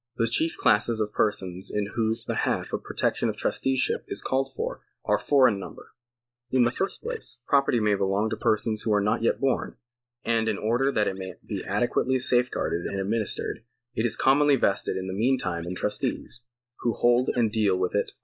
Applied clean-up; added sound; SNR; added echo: neural mask model Resemble Enhance denoiser.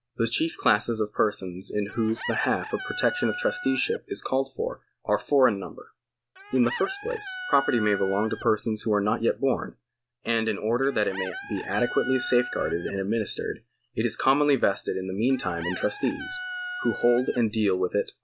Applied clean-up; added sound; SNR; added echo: none; Chicken, rooster; 13 dB; none.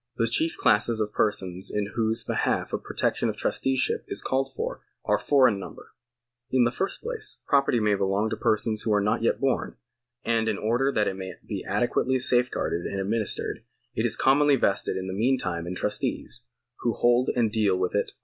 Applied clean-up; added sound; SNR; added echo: none; none; none; none.